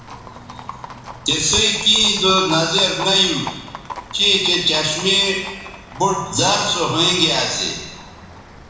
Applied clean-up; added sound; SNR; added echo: none; Livestock, farm animals, working animals; 15 dB; reverberation time 1.0 s.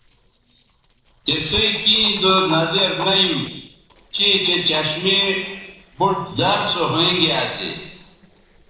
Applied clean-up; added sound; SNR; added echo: neural separator model SepFormer DNS4.